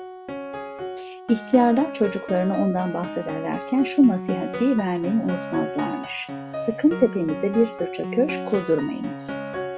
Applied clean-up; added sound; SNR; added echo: none; Piano; 9 dB; none.